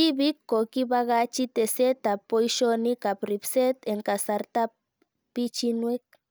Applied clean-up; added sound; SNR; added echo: none; none; none; none.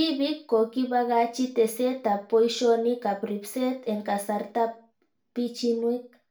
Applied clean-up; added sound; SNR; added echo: none; none; none; reverberation time 0.3 s.